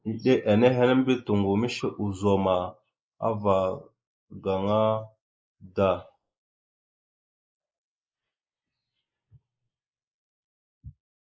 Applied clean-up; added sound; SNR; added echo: neural mask model Resemble Enhance denoiser.